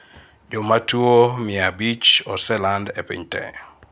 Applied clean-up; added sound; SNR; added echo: none; none; none; none.